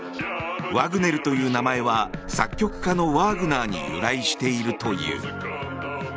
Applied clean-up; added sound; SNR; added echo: none; Wind; 13 dB; none.